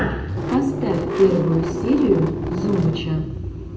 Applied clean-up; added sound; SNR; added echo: none; Engine starting / Car; 4 dB; reverberation time 0.7 s.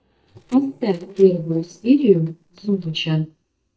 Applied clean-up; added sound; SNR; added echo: neural mask model DeepFilterNet 3.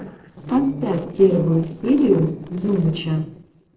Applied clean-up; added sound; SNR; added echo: neural separator model SepFormer DNS4.